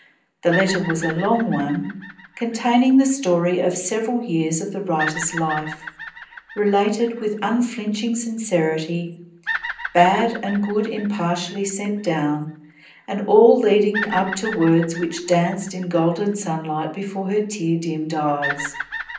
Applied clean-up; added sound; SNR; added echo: none; Bird vocalization, bird call, bird song; 13 dB; reverberation time 0.6 s.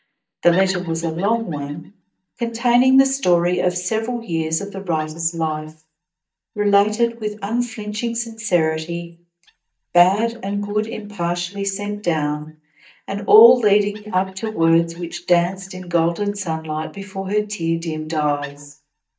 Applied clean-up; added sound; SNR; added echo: neural mask model DeepFilterNet 3.